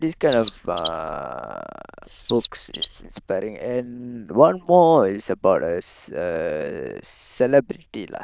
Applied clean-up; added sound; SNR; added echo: neural diffusion model UNIVERSE++.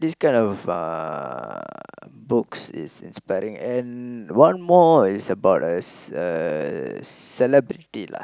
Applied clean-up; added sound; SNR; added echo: none; none; none; none.